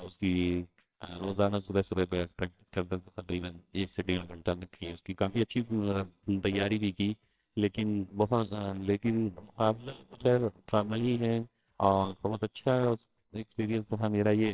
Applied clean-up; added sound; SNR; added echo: neural separator model SepFormer WHAMR!.